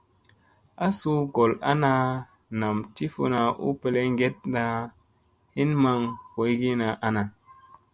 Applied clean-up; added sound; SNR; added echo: none; none; none; none.